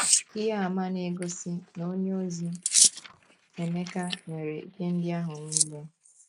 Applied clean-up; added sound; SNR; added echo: neural mask model Resemble Enhance denoiser.